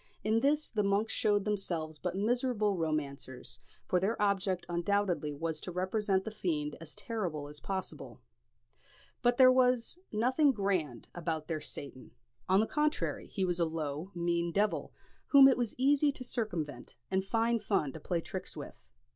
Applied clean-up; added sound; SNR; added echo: none; none; none; none.